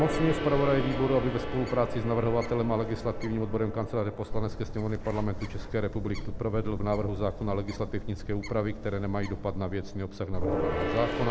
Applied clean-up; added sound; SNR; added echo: none; Bird + Gong; 4 dB; none.